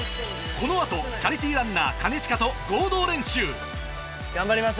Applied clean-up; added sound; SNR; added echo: none; none; none; none.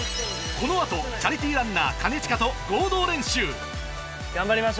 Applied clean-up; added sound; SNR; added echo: none; Knock; 20 dB; none.